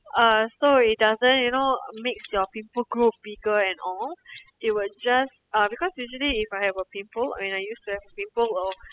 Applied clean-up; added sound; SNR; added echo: classical method spectral subtraction.